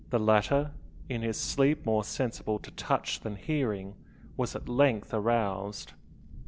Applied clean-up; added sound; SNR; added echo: none; Thunderstorm; 16 dB; none.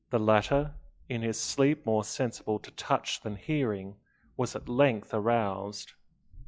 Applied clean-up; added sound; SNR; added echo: classical method log-MMSE.